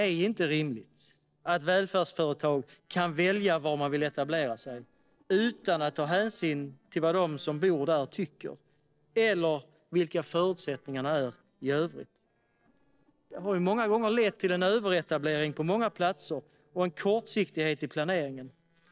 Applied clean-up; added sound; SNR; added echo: neural separator model SepFormer DNS4.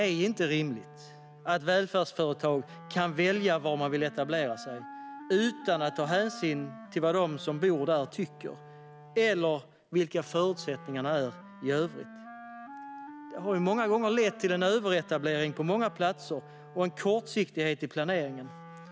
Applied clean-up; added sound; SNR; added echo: none; Wind instrument, woodwind instrument; 17 dB; none.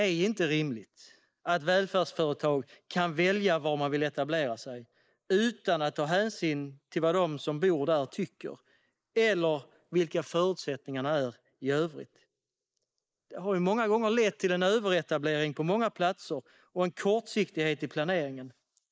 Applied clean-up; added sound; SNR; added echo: neural mask model Resemble Enhance denoiser.